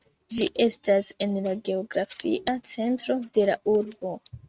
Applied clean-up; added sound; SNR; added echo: neural mask model RNNoise.